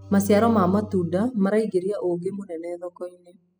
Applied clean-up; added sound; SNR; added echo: classical method spectral subtraction.